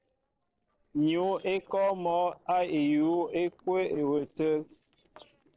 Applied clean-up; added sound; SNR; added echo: neural separator model SepFormer DNS4.